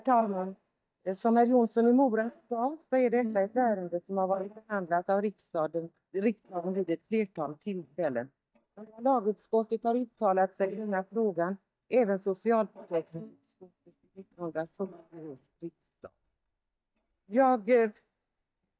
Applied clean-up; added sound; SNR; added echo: neural mask model DeepFilterNet 3.